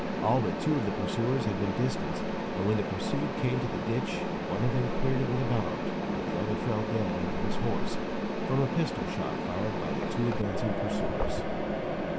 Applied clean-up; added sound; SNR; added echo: none; Mechanisms; -1 dB; none.